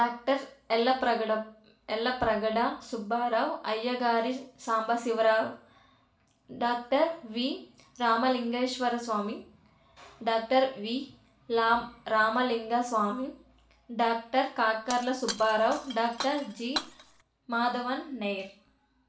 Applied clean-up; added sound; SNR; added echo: none; Shatter; 10 dB; reverberation time 0.4 s.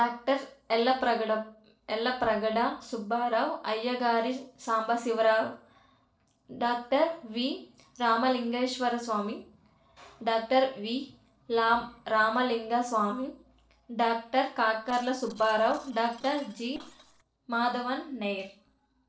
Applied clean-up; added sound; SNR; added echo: neural separator model SepFormer DNS4.